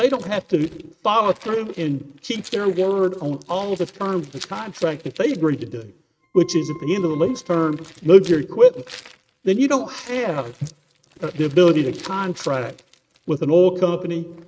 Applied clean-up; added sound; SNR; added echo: neural mask model RNNoise.